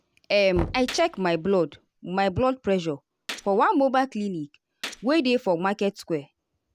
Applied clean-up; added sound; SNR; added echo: none; Gunshot, gunfire + Knock; 15 dB; none.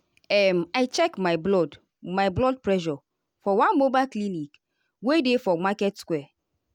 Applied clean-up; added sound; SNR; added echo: none; none; none; none.